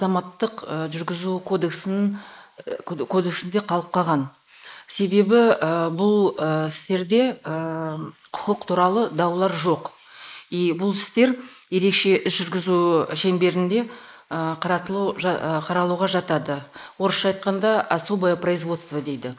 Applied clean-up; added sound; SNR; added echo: neural mask model Resemble Enhance denoiser.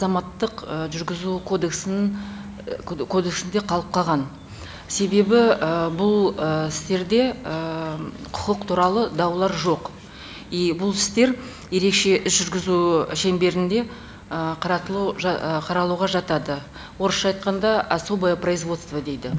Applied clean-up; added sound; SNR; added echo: none; none; none; none.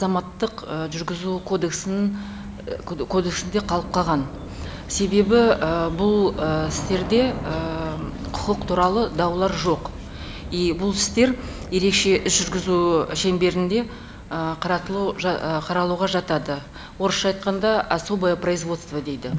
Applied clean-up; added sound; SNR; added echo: none; Subway, metro, underground / Train; 14 dB; none.